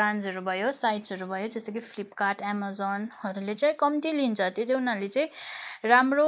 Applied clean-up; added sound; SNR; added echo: neural mask model Resemble Enhance denoiser.